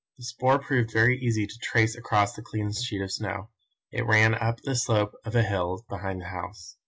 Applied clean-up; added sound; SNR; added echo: none; none; none; none.